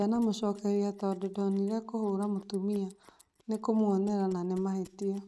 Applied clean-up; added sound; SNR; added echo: neural mask model RNNoise.